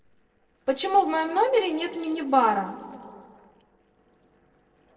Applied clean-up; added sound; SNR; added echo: neural separator model SepFormer DNS4.